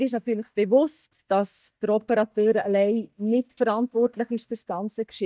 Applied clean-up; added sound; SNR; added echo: neural mask model DeepFilterNet 3.